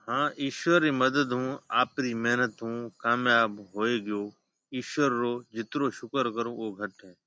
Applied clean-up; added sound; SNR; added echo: none; none; none; none.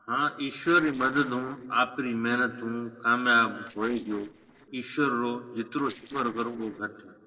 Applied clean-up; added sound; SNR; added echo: neural separator model SepFormer DNS4.